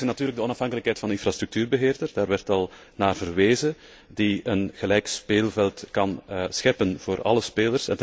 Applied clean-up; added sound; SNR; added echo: none; none; none; none.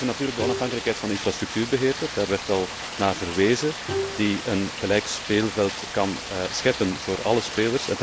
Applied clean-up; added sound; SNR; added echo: none; Rain + Bowed string instrument; 7 dB; none.